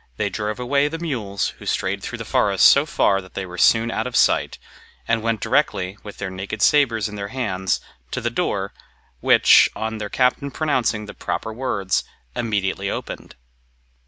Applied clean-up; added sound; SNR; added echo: none; none; none; none.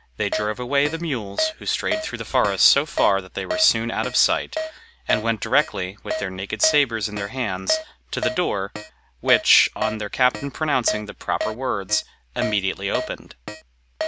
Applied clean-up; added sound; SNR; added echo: none; Keyboard (musical); 8 dB; none.